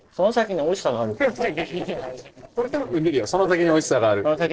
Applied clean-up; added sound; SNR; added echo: neural separator model SepFormer DNS4.